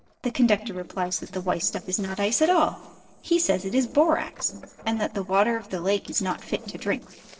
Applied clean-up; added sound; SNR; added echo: neural separator model SepFormer DNS4.